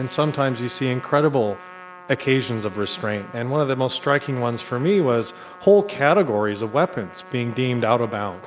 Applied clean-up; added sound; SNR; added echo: none; Trumpet; 20 dB; none.